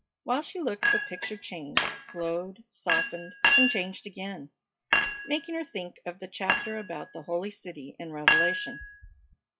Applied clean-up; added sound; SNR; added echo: classical method log-MMSE.